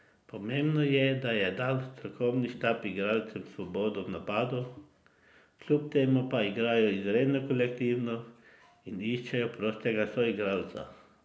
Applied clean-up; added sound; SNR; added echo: none; none; none; none.